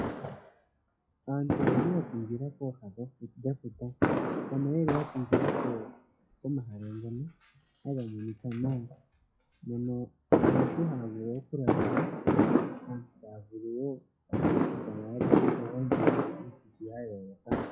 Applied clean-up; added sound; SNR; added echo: classical method log-MMSE.